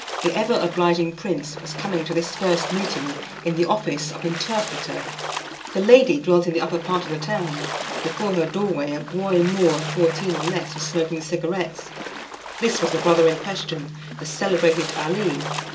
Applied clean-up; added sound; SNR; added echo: none; Splash, splatter; 10 dB; reverberation time 0.2 s.